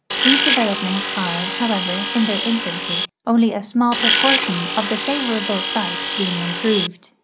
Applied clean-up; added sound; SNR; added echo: none; Tools; 0 dB; none.